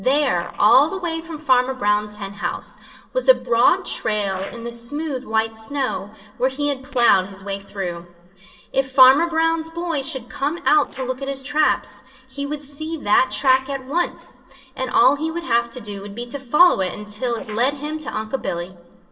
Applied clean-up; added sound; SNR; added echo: neural separator model SepFormer DNS4.